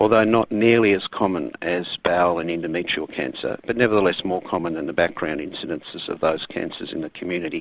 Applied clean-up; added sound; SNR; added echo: none; none; none; none.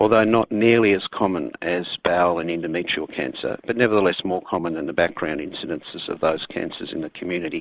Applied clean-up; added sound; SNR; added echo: neural mask model Resemble Enhance denoiser.